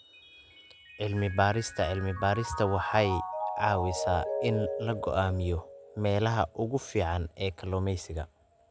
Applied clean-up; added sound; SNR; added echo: none; Mallet percussion; 8 dB; none.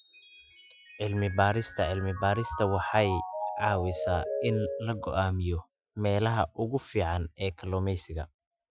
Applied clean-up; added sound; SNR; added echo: classical method Wiener filter.